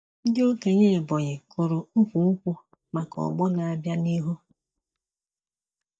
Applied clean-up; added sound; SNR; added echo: neural mask model DeepFilterNet 3.